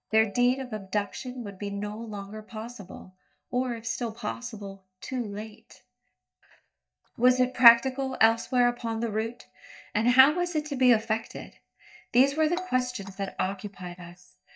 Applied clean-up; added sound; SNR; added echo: neural mask model DeepFilterNet 3.